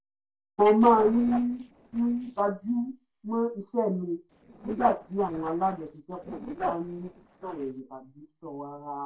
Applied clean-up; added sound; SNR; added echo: neural separator model SepFormer DNS4.